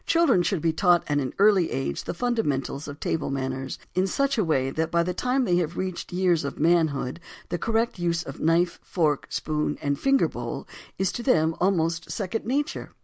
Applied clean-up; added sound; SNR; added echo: none; none; none; none.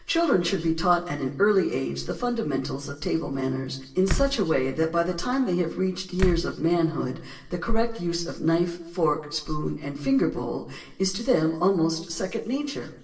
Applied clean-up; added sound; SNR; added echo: none; Slam; 5 dB; reverberation time 0.9 s.